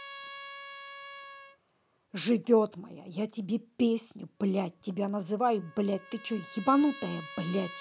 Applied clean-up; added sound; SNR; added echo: none; Trumpet; 18 dB; none.